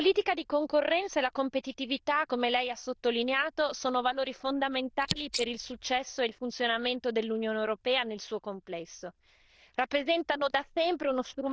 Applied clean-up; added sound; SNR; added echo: neural diffusion model UNIVERSE++.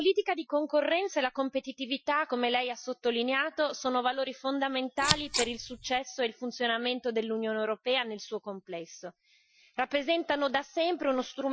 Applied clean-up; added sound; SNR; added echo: classical method Wiener filter.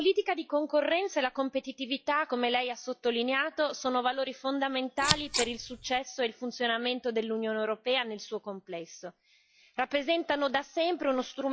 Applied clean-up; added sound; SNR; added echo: classical method log-MMSE.